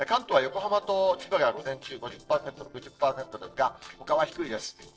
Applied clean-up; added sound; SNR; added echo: neural separator model SepFormer DNS4.